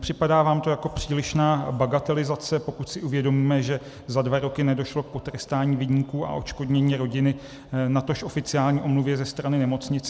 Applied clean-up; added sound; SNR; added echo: none; none; none; none.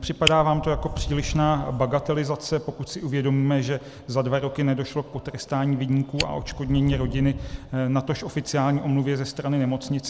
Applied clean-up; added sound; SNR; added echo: none; Fire; 11 dB; none.